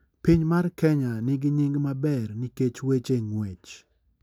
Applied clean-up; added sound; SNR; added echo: none; none; none; none.